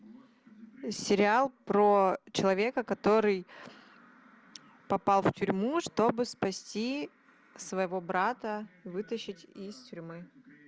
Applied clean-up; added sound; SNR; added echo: none; none; none; none.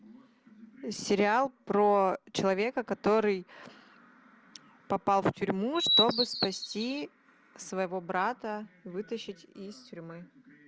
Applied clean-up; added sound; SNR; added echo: none; Bird vocalization, bird call, bird song; -1 dB; none.